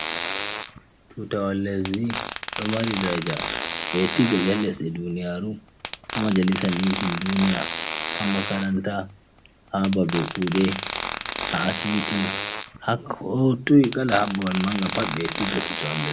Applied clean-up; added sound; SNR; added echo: none; Fart; 4 dB; none.